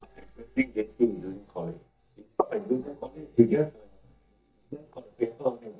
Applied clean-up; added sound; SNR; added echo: neural mask model DeepFilterNet 3.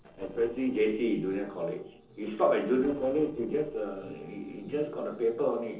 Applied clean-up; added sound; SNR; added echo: neural separator model SepFormer DNS4.